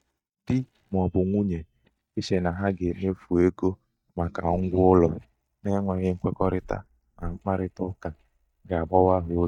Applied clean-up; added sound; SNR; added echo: neural mask model DeepFilterNet 3.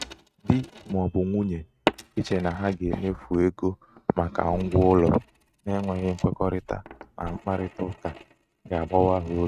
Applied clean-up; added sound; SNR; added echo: neural mask model RNNoise.